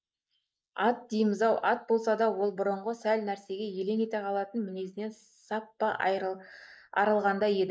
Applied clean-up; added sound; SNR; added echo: neural mask model Resemble Enhance denoiser.